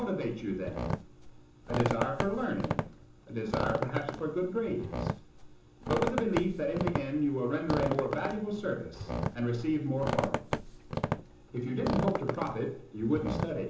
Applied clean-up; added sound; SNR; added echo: none; Squeak; 3 dB; reverberation time 0.6 s.